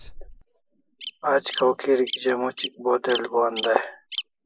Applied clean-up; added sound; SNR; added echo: neural mask model Resemble Enhance denoiser.